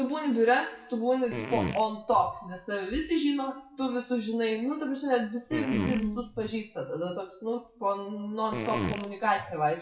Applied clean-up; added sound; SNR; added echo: classical method WPE with log-MMSE.